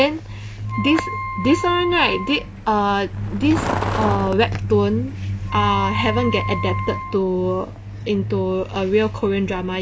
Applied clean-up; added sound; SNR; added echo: none; Wind instrument, woodwind instrument + Truck; 5 dB; none.